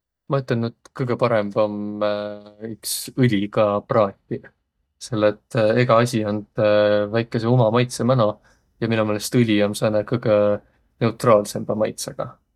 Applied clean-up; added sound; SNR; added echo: neural mask model DeepFilterNet 3.